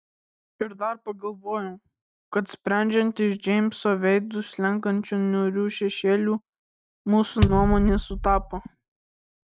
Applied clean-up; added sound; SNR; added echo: neural mask model RNNoise.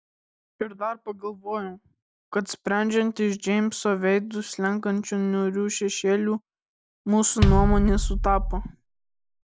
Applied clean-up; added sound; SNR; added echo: none; Bass drum; -3 dB; none.